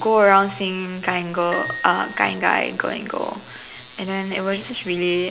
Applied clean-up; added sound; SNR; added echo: none; Glockenspiel; 15 dB; none.